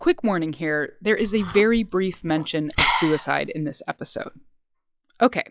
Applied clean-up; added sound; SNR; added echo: classical method log-MMSE.